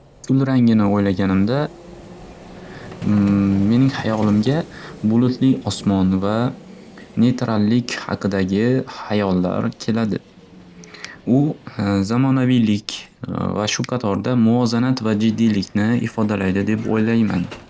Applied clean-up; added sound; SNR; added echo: none; Vehicle + Finger snapping; 20 dB; none.